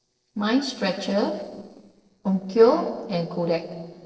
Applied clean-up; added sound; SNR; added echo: neural separator model SepFormer DNS4.